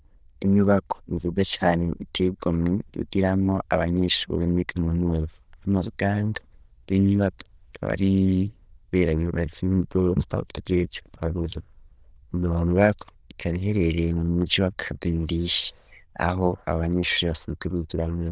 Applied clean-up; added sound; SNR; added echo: neural diffusion model UNIVERSE++.